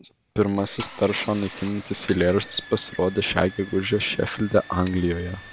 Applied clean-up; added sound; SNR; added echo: none; Engine starting / Car + Alarm; 18 dB; none.